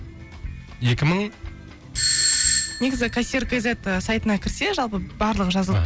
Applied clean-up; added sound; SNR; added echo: none; Doorbell; 0 dB; none.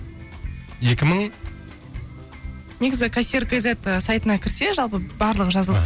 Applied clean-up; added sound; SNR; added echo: none; none; none; none.